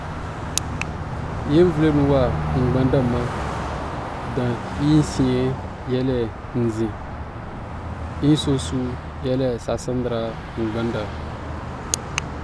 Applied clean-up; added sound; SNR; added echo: none; Car passing by; 5 dB; none.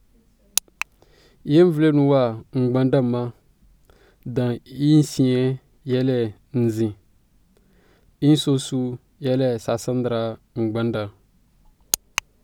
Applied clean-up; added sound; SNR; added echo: none; none; none; none.